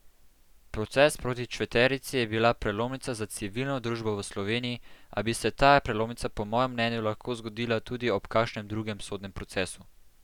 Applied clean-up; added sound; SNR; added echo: none; none; none; none.